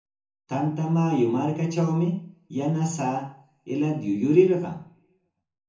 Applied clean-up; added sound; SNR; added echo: none; none; none; reverberation time 0.6 s.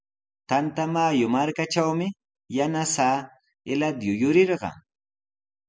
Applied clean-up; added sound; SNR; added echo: none; none; none; none.